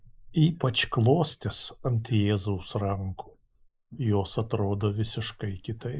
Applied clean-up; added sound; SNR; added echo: neural mask model Resemble Enhance denoiser.